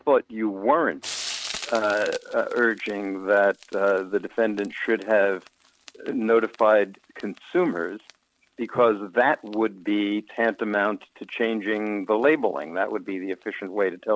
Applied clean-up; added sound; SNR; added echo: neural mask model RNNoise.